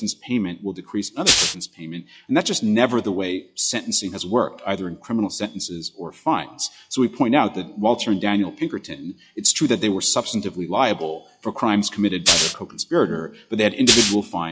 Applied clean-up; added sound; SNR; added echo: classical method log-MMSE.